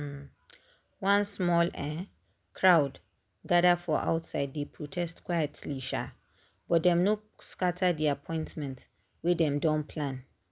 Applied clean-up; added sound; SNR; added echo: none; none; none; none.